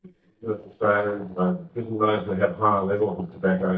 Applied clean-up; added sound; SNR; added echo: neural mask model DeepFilterNet 3.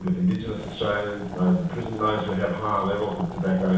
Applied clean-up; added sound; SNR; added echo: none; Boiling; 13 dB; reverberation time 0.6 s.